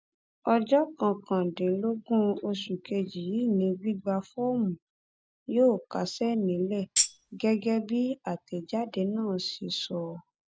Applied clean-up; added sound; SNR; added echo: none; Tambourine; 1 dB; none.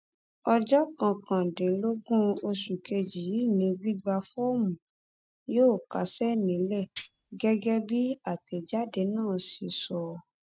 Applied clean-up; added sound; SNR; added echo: neural mask model RNNoise.